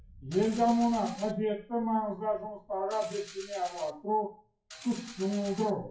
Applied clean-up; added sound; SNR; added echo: classical method WPE with log-MMSE.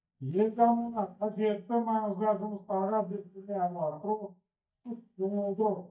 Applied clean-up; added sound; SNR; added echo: neural mask model DeepFilterNet 3.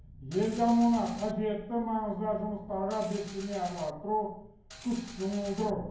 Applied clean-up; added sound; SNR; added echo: none; Mechanisms; 17 dB; reverberation time 0.9 s.